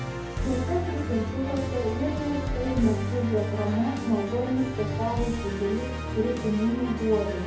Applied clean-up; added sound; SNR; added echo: none; Musical instrument; 3 dB; reverberation time 2.0 s.